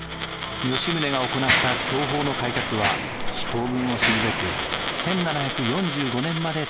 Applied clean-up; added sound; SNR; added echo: none; Coin (dropping) + Mechanisms; -1 dB; none.